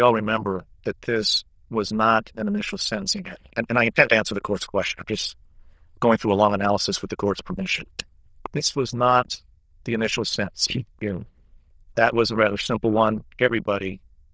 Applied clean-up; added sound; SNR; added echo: neural diffusion model UNIVERSE++.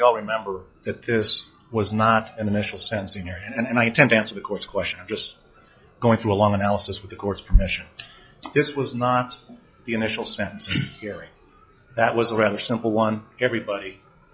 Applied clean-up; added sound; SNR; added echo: classical method log-MMSE.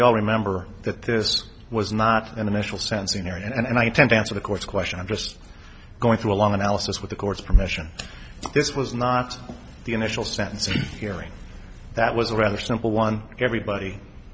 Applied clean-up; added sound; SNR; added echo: none; none; none; none.